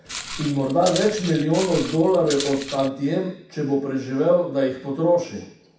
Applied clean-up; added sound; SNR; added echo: none; Walk, footsteps; 11 dB; reverberation time 0.7 s.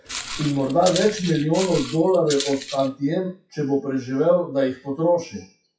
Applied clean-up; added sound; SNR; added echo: classical method WPE with log-MMSE.